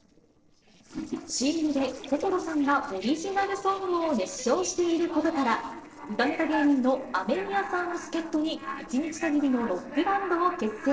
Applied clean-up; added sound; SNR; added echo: neural separator model SepFormer DNS4.